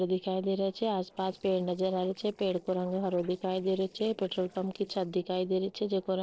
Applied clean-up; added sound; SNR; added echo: neural separator model SepFormer DNS4.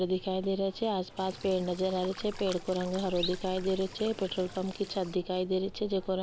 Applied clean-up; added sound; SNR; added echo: none; Cricket / Water + Livestock, farm animals, working animals; 14 dB; none.